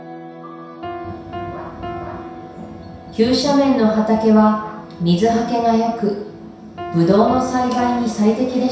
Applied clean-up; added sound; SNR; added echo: none; Piano; 17 dB; reverberation time 0.7 s.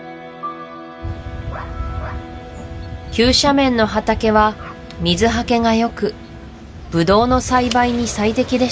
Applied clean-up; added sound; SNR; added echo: none; none; none; none.